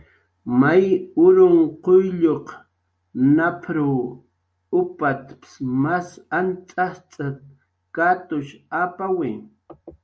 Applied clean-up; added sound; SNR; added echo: none; none; none; none.